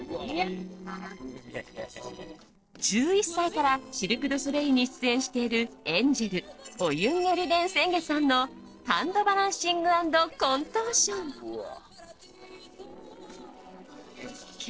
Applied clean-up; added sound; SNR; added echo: neural separator model SepFormer DNS4.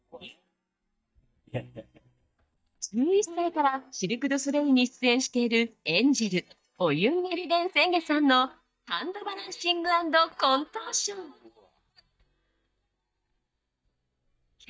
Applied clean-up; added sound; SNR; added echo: neural mask model DeepFilterNet 3.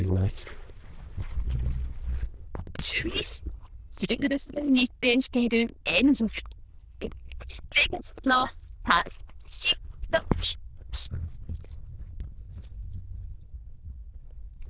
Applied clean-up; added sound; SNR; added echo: neural diffusion model UNIVERSE++.